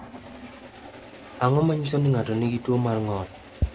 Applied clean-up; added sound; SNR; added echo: none; Engine starting; 18 dB; none.